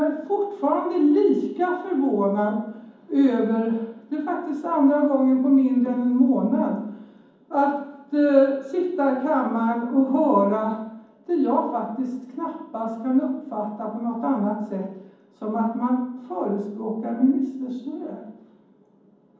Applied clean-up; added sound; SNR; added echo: none; none; none; reverberation time 1.2 s.